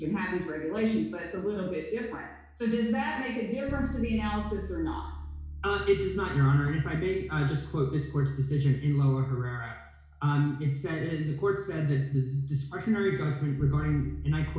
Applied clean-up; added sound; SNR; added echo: none; Bass guitar; 13 dB; reverberation time 0.7 s.